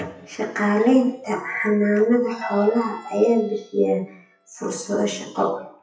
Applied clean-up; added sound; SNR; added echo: classical method WPE with log-MMSE.